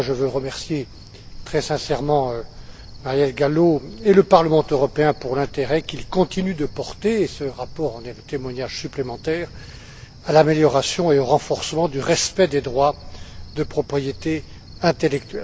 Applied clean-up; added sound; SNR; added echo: none; Cricket; 17 dB; none.